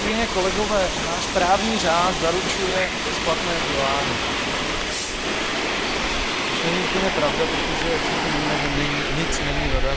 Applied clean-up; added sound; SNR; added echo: none; Subway, metro, underground; -2 dB; none.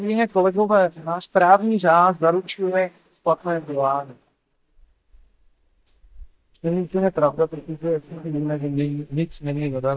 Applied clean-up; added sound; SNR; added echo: neural mask model DeepFilterNet 3.